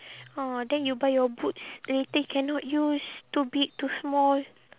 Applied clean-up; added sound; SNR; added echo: none; none; none; none.